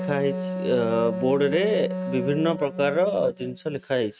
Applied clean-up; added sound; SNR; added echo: neural mask model RNNoise.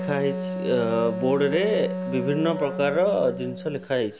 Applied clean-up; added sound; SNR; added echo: none; Wind instrument, woodwind instrument; 6 dB; none.